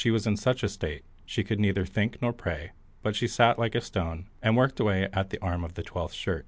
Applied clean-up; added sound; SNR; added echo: none; none; none; none.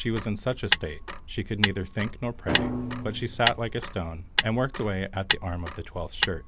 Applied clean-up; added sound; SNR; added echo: none; Motor vehicle (road) + Thump, thud; 0 dB; none.